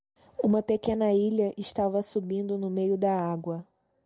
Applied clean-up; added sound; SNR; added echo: none; none; none; none.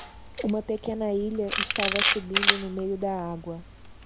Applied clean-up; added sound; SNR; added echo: none; Camera; 0 dB; none.